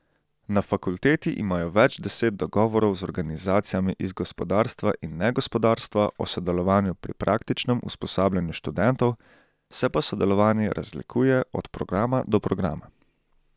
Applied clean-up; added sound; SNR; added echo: none; none; none; none.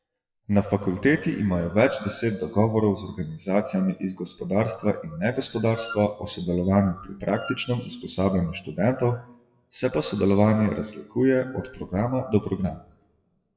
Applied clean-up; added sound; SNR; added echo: classical method WPE with log-MMSE.